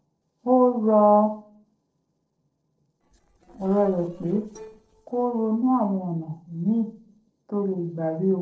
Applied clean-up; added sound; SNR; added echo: neural separator model SepFormer DNS4.